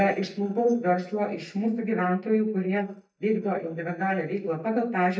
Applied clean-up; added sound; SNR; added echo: neural mask model DeepFilterNet 3.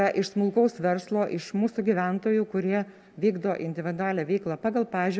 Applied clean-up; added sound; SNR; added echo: none; none; none; none.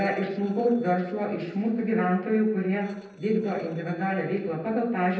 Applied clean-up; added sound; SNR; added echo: neural separator model SepFormer DNS4.